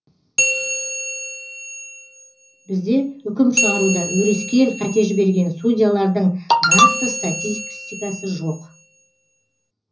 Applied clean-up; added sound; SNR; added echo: none; Bell; 5 dB; reverberation time 0.5 s.